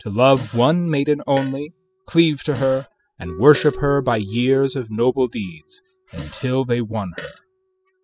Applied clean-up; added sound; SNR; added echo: classical method spectral subtraction.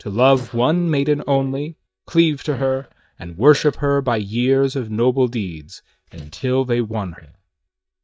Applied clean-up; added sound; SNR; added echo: neural mask model DeepFilterNet 3.